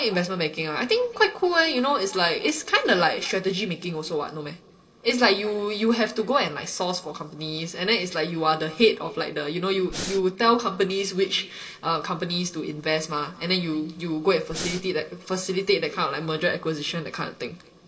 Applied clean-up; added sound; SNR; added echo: neural separator model SepFormer DNS4.